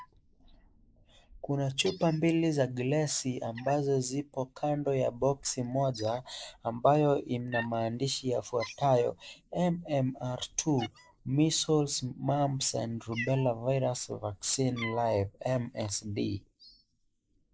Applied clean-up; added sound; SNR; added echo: neural mask model Resemble Enhance denoiser.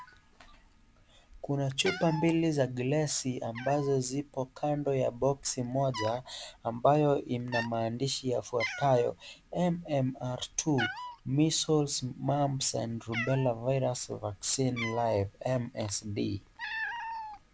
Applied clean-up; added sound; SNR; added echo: none; Cat; 13 dB; none.